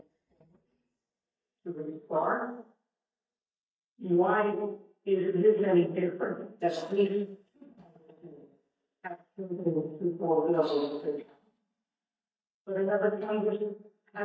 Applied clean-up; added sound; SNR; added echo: neural mask model DeepFilterNet 3.